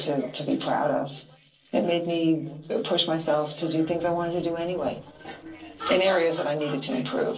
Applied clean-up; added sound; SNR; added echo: neural separator model SepFormer DNS4.